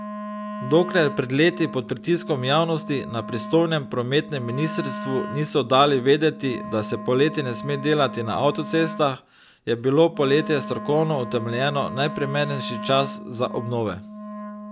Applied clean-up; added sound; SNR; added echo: none; Wind instrument, woodwind instrument; 11 dB; none.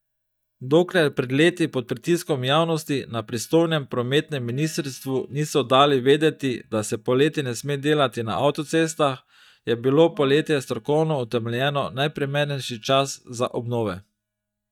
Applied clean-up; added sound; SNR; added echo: neural mask model DeepFilterNet 3.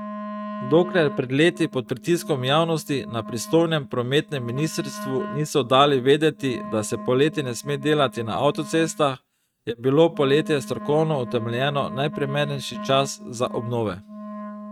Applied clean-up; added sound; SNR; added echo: neural mask model RNNoise.